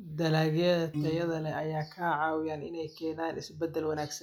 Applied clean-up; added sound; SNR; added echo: classical method log-MMSE.